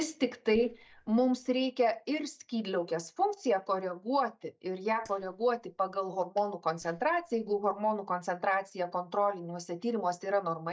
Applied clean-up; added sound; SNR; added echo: neural mask model DeepFilterNet 3.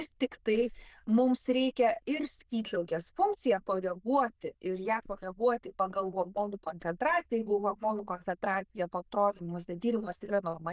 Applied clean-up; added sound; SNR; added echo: neural diffusion model UNIVERSE++.